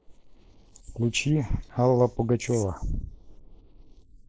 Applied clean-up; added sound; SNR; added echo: neural mask model Resemble Enhance denoiser.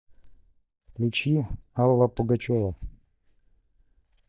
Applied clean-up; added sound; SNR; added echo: neural mask model DeepFilterNet 3.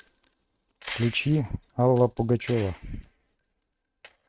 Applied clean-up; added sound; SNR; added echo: neural mask model RNNoise.